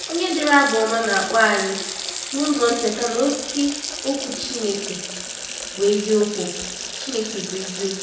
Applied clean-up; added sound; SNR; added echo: none; Water tap, faucet; 7 dB; reverberation time 0.9 s.